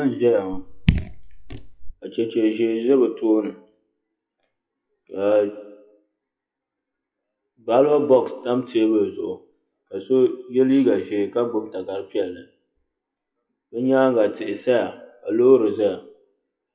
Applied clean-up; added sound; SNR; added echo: classical method WPE with log-MMSE.